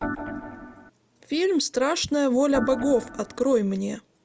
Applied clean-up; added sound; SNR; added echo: none; Organ; 8 dB; none.